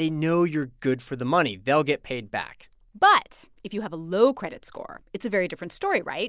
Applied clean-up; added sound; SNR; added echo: none; none; none; none.